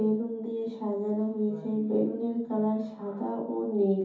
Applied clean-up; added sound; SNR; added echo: none; none; none; reverberation time 0.6 s.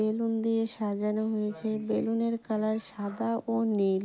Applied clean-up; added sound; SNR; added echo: none; none; none; none.